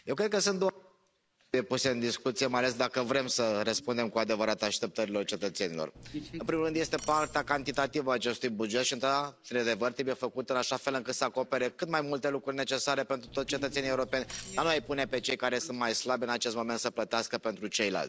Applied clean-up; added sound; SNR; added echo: none; Cutlery, silverware; 17 dB; none.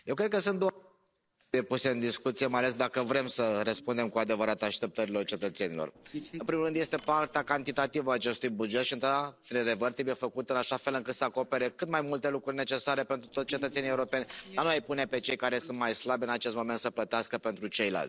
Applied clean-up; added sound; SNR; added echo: neural separator model SepFormer DNS4.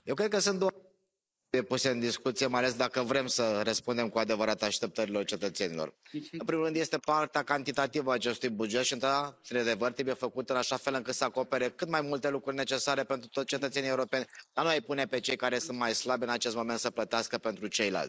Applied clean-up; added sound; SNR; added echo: neural mask model Resemble Enhance denoiser.